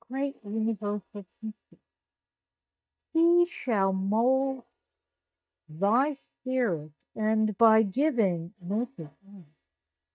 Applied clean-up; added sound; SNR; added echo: neural mask model DeepFilterNet 3.